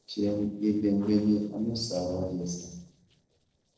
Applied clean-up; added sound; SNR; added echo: neural separator model SepFormer DNS4.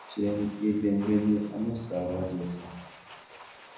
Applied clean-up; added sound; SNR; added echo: none; Domestic sounds, home sounds; 20 dB; reverberation time 1.0 s.